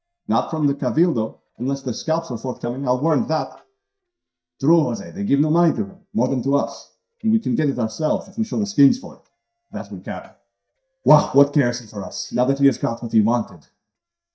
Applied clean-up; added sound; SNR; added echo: neural mask model DeepFilterNet 3.